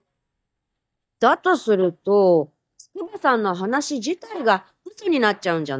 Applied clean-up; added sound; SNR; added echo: neural mask model DeepFilterNet 3.